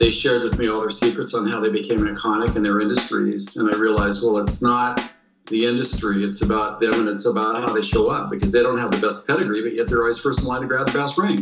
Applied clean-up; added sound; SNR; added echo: none; Drum / Drum kit; 9 dB; reverberation time 0.2 s.